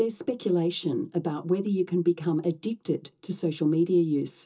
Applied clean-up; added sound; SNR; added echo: none; none; none; reverberation time 0.2 s.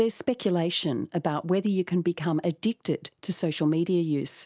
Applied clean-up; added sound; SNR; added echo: none; none; none; none.